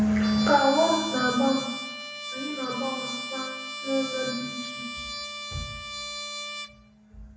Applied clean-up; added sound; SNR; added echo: none; Trumpet; 7 dB; reverberation time 1.0 s.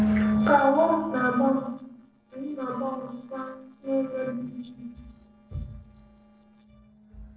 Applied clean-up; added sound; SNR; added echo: neural separator model SepFormer DNS4.